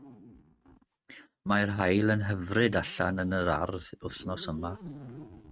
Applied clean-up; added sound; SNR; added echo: neural mask model RNNoise.